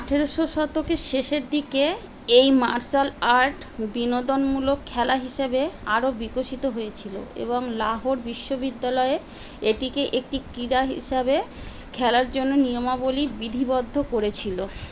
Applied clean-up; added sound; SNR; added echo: none; none; none; none.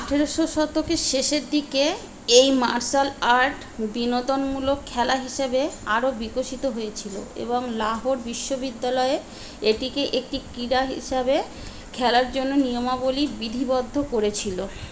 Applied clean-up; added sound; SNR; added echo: none; none; none; reverberation time 0.7 s.